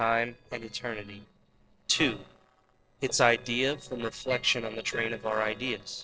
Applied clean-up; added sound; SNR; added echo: neural separator model SepFormer DNS4.